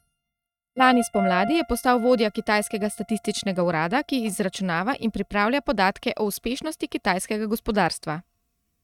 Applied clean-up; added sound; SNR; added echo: neural mask model RNNoise.